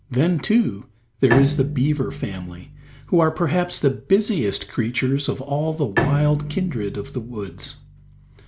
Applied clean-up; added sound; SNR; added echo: none; Bowed string instrument; 8 dB; none.